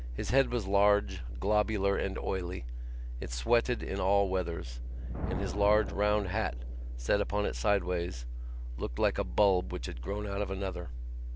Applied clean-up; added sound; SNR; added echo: none; Thunder; 17 dB; none.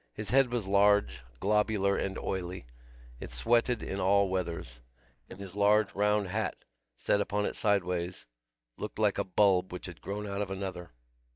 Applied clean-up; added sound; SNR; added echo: neural mask model DeepFilterNet 3.